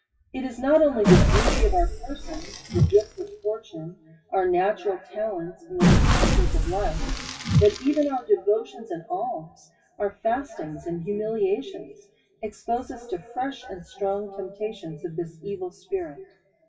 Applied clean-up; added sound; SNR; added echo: classical method WPE with log-MMSE.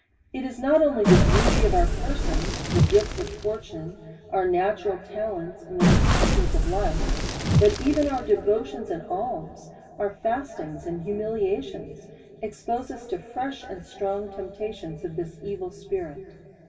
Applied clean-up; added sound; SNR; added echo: none; Crackle; -5 dB; reverberation time 3.0 s.